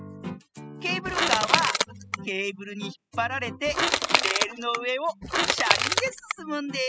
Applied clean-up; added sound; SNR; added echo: classical method spectral subtraction.